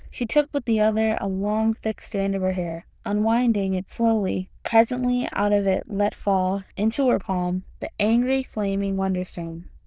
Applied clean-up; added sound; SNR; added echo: neural diffusion model UNIVERSE++.